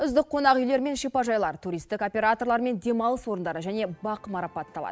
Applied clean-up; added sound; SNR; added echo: none; none; none; none.